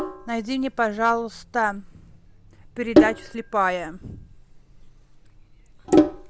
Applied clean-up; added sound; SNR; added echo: none; Sink (filling or washing); -2 dB; none.